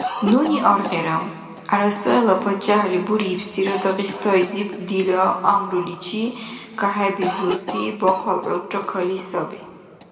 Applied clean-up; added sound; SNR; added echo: none; Cough; 13 dB; reverberation time 2.0 s.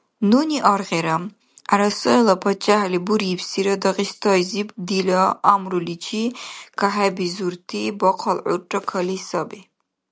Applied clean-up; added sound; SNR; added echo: none; none; none; none.